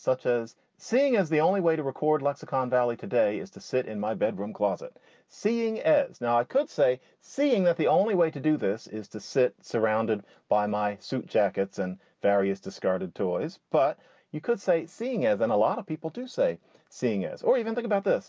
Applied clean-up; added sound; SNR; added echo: none; none; none; none.